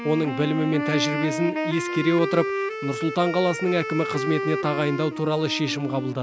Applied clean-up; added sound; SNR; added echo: none; Wind instrument, woodwind instrument; 4 dB; none.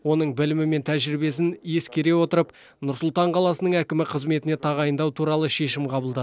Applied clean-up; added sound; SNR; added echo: none; none; none; none.